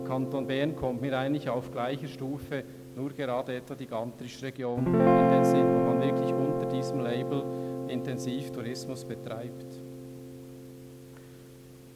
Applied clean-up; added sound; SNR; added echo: none; Guitar; -4 dB; none.